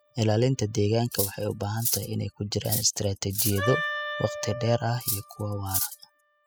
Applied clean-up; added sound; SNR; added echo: classical method spectral subtraction.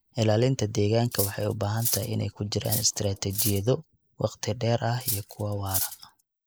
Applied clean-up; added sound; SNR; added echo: neural mask model Resemble Enhance denoiser.